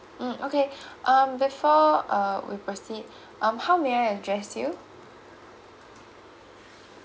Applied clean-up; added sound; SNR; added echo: none; none; none; none.